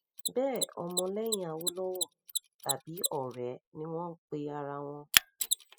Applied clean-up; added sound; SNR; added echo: classical method spectral subtraction.